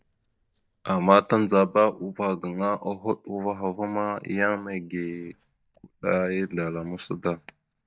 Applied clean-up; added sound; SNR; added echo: neural mask model DeepFilterNet 3.